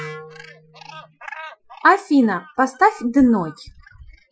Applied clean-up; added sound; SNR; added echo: classical method Wiener filter.